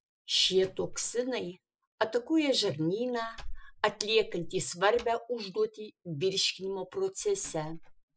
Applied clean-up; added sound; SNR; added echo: classical method spectral subtraction.